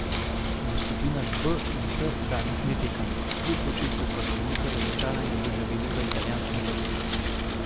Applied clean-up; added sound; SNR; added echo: none; Wind; -5 dB; none.